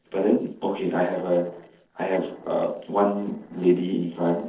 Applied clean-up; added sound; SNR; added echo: neural separator model SepFormer DNS4.